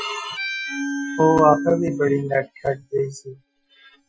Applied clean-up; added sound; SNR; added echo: classical method Wiener filter.